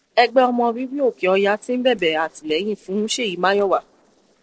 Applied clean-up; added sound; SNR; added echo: neural separator model SepFormer DNS4.